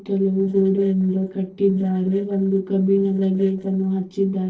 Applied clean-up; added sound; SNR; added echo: neural separator model SepFormer DNS4.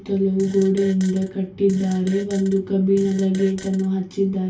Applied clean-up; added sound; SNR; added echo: none; Fart; 20 dB; reverberation time 0.3 s.